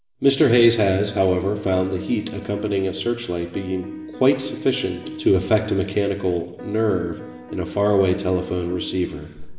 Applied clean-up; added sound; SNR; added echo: none; Piano; 15 dB; reverberation time 1.0 s.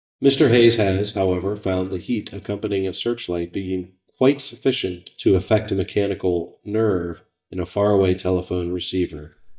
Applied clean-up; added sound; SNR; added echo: neural mask model DeepFilterNet 3.